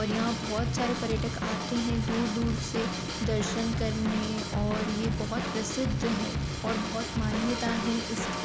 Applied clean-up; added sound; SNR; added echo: none; Drum / Drum kit; 0 dB; none.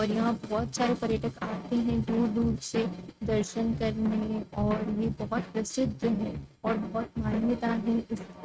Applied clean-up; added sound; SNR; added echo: neural mask model RNNoise.